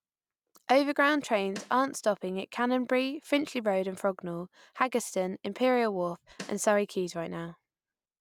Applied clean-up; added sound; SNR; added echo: none; Snare drum; 16 dB; none.